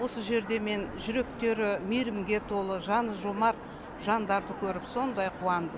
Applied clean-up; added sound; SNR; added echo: none; none; none; none.